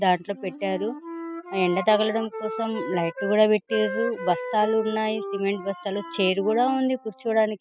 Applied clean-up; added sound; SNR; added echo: classical method spectral subtraction.